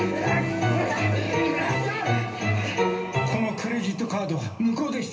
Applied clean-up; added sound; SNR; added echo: none; Breathing; 16 dB; reverberation time 0.3 s.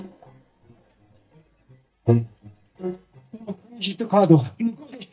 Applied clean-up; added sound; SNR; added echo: neural mask model DeepFilterNet 3.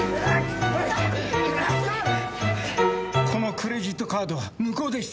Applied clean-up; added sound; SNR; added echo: none; none; none; none.